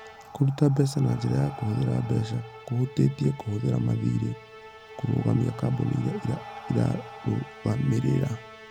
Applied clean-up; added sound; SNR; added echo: none; Breathing + Musical instrument; 17 dB; none.